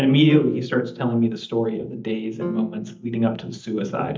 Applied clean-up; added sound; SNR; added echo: neural mask model DeepFilterNet 3.